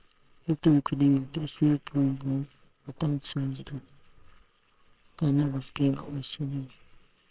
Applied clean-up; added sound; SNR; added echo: neural separator model SepFormer WHAMR!.